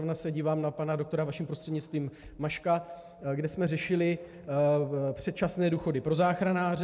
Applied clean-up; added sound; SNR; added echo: none; none; none; none.